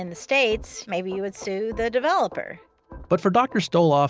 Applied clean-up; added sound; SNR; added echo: none; none; none; none.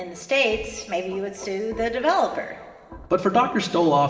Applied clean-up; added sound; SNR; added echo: none; none; none; reverberation time 2.1 s.